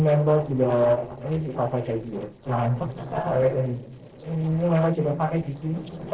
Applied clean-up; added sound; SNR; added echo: neural separator model SepFormer DNS4.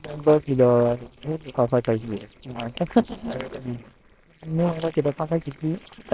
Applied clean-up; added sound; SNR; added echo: neural separator model SepFormer WHAMR!.